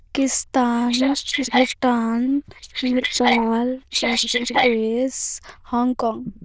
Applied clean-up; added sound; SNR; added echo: neural diffusion model UNIVERSE++.